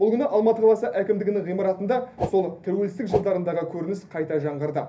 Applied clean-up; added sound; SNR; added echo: none; Whoosh, swoosh, swish; 6 dB; reverberation time 0.3 s.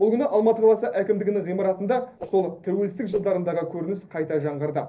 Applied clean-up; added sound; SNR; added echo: neural separator model SepFormer DNS4.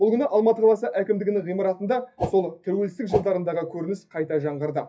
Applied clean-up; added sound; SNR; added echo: classical method WPE with log-MMSE.